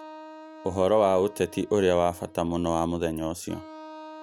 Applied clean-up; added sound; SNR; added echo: none; Wind instrument, woodwind instrument; 19 dB; none.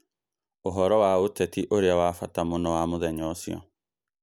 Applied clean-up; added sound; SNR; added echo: none; none; none; none.